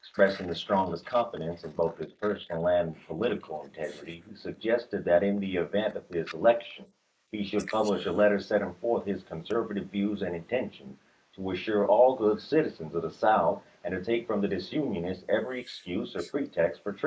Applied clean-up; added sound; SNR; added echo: neural mask model Resemble Enhance denoiser.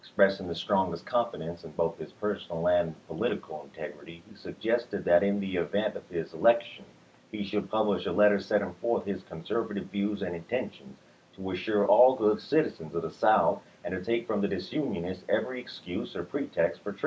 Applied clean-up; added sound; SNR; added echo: none; none; none; none.